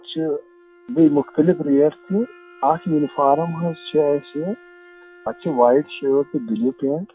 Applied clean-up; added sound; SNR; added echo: classical method log-MMSE.